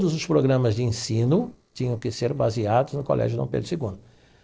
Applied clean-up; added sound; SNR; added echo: neural separator model SepFormer DNS4.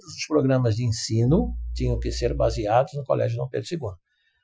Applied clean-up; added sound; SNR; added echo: classical method Wiener filter.